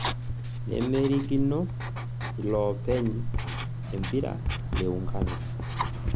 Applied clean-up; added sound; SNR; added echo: none; Writing; 0 dB; none.